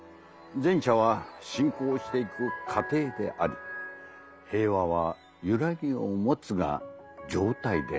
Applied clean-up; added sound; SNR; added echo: none; none; none; none.